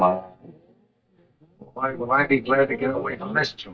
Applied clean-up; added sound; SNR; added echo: neural mask model DeepFilterNet 3.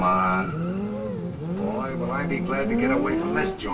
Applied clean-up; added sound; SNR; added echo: none; Motorcycle; -1 dB; reverberation time 0.1 s.